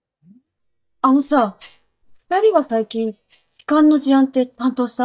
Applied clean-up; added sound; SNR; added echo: neural mask model DeepFilterNet 3.